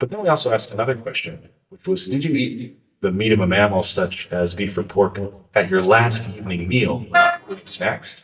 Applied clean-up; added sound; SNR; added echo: neural mask model DeepFilterNet 3.